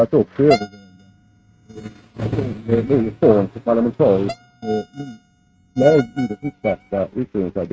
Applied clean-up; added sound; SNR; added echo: neural mask model RNNoise.